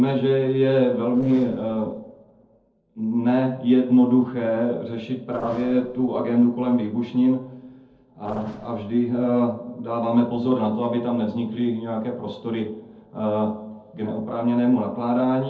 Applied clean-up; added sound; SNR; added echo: neural separator model SepFormer DNS4.